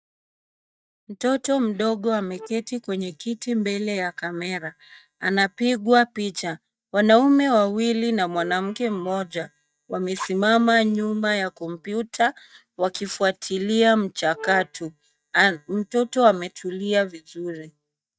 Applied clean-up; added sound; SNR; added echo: neural mask model DeepFilterNet 3.